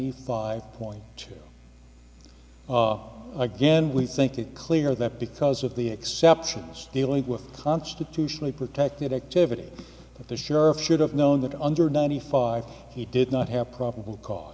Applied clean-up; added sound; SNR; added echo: none; none; none; none.